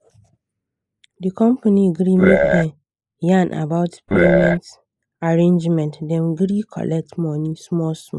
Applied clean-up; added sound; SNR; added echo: neural mask model Resemble Enhance denoiser.